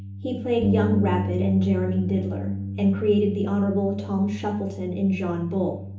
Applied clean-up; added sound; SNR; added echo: none; Bass guitar; 5 dB; reverberation time 1.2 s.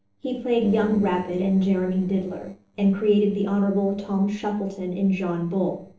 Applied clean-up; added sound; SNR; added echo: neural separator model SepFormer DNS4.